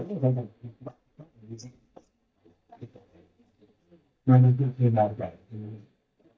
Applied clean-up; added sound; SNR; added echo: neural mask model DeepFilterNet 3.